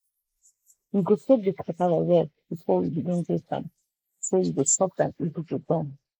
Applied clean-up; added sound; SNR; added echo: neural mask model Resemble Enhance denoiser.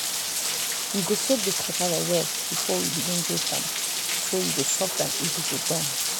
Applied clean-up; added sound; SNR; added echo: none; Rain; -3 dB; none.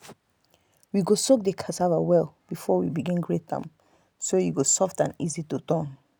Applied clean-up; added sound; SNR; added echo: none; none; none; none.